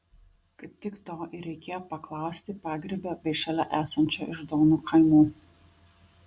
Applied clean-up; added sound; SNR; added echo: none; none; none; none.